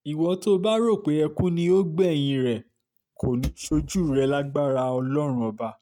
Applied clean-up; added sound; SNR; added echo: neural mask model RNNoise.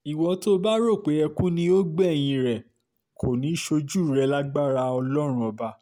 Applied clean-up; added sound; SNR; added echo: none; none; none; none.